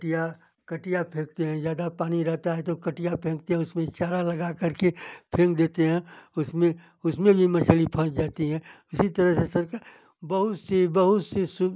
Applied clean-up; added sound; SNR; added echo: none; none; none; none.